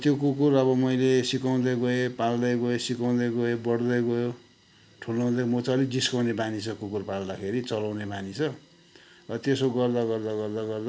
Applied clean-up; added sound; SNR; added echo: none; none; none; none.